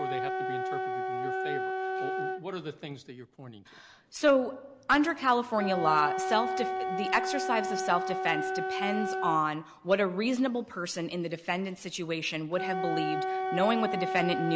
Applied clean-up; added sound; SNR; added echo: none; Wind instrument, woodwind instrument; 3 dB; none.